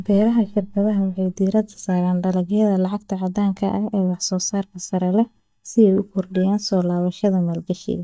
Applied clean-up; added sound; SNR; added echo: neural mask model DeepFilterNet 3.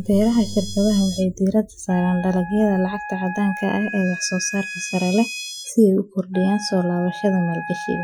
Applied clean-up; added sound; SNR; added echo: classical method Wiener filter.